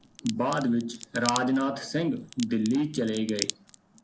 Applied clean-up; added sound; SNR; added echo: none; Crack; 11 dB; none.